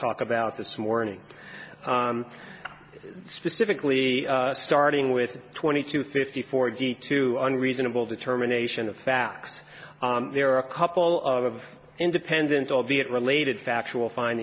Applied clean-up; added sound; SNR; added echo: none; none; none; none.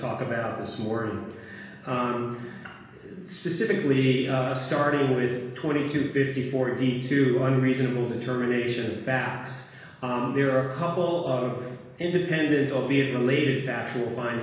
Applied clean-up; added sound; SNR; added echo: none; none; none; reverberation time 1.1 s.